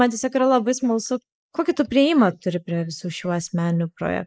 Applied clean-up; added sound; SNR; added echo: neural mask model Resemble Enhance denoiser.